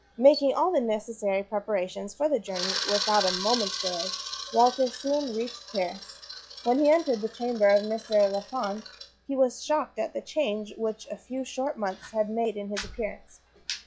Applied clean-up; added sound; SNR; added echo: classical method log-MMSE.